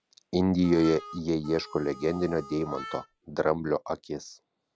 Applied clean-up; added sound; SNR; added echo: none; Harmonica; 15 dB; none.